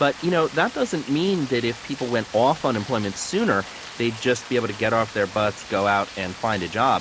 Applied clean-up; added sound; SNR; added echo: none; Rain; 16 dB; none.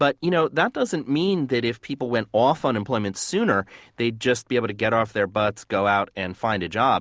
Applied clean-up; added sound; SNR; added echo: none; none; none; none.